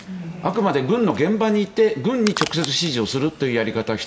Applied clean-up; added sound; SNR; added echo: none; Packing tape, duct tape / Tearing; 15 dB; none.